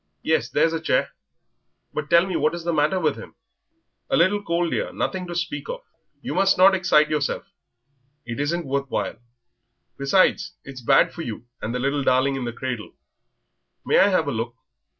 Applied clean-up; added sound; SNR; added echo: none; none; none; none.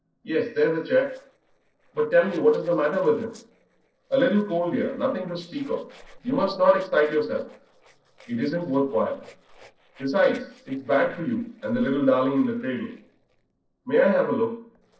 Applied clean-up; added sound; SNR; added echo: neural separator model SepFormer DNS4.